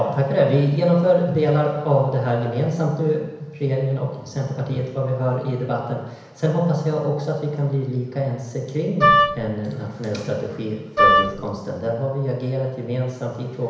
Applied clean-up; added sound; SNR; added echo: none; Wind instrument, woodwind instrument; -4 dB; reverberation time 1.0 s.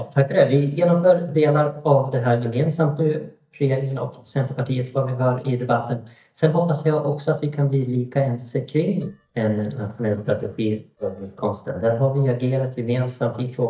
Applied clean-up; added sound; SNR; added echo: neural mask model DeepFilterNet 3.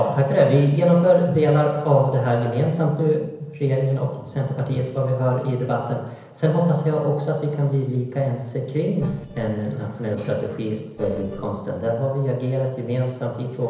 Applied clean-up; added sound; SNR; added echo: neural separator model SepFormer DNS4.